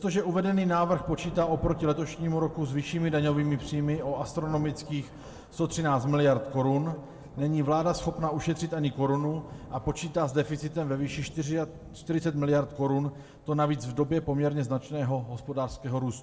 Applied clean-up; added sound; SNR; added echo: none; Thunder / Rain; 20 dB; reverberation time 1.4 s.